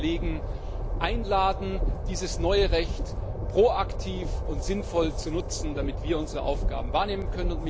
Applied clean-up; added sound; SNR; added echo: none; Train; 0 dB; none.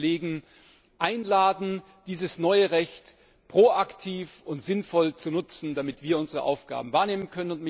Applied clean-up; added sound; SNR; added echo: none; none; none; none.